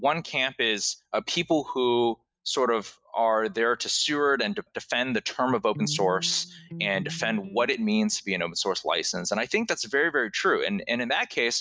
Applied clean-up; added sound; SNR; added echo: neural mask model RNNoise.